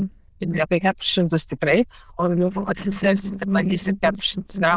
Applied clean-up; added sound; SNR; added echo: neural diffusion model UNIVERSE++.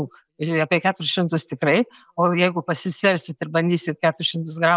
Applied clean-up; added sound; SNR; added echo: none; none; none; none.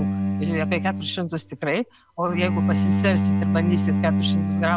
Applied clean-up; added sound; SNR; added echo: none; Bowed string instrument; -4 dB; none.